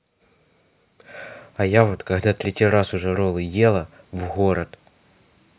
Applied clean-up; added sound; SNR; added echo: none; none; none; none.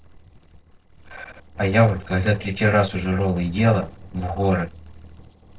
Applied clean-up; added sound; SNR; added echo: neural separator model SepFormer DNS4.